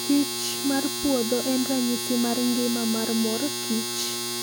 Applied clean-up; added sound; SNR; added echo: none; Domestic sounds, home sounds; 4 dB; none.